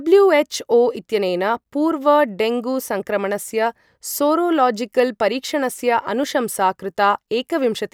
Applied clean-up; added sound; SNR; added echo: none; none; none; none.